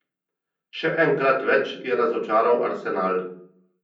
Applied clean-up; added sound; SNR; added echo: none; none; none; reverberation time 0.6 s.